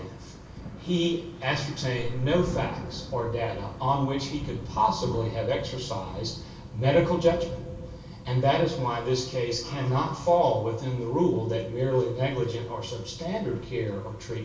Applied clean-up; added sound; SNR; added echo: none; Thunder / Rain; 14 dB; reverberation time 0.3 s.